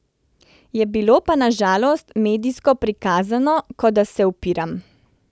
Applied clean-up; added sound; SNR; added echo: none; none; none; none.